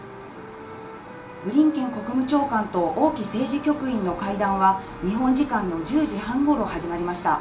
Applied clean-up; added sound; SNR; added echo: none; Wind instrument, woodwind instrument; 19 dB; reverberation time 0.4 s.